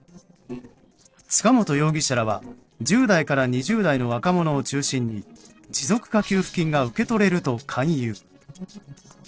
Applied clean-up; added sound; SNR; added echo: neural separator model SepFormer DNS4.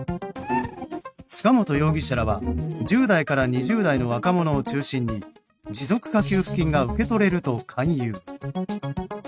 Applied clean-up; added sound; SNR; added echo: neural mask model RNNoise.